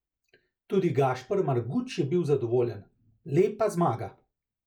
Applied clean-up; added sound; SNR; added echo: none; none; none; none.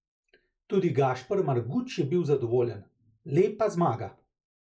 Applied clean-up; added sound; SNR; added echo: neural mask model Resemble Enhance denoiser.